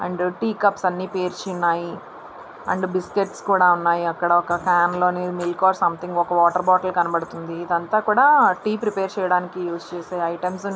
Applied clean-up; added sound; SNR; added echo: none; none; none; none.